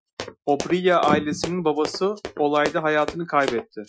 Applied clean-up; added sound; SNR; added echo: classical method Wiener filter.